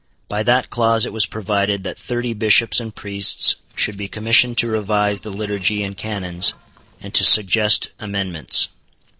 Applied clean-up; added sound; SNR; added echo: neural separator model SepFormer DNS4.